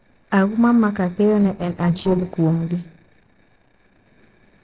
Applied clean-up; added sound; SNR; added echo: neural separator model SepFormer DNS4.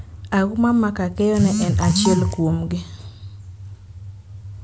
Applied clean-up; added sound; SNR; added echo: none; none; none; none.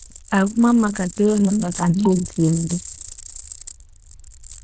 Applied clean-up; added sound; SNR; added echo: neural diffusion model UNIVERSE++.